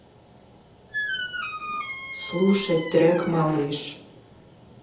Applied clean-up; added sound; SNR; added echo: none; Squeak; 7 dB; reverberation time 0.7 s.